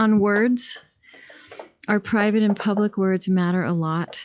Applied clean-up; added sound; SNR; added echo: classical method log-MMSE.